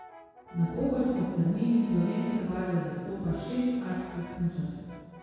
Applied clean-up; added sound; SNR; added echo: none; Brass instrument; 18 dB; reverberation time 2.0 s.